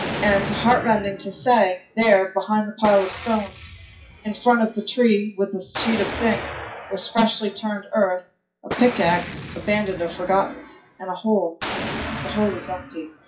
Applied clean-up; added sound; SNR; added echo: classical method WPE with log-MMSE.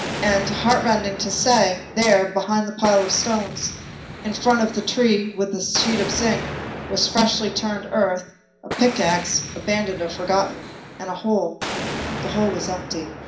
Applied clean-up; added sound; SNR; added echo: none; Explosion; 10 dB; reverberation time 0.5 s.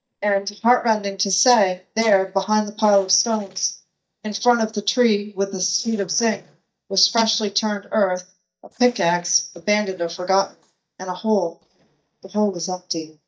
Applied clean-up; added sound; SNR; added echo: neural mask model DeepFilterNet 3.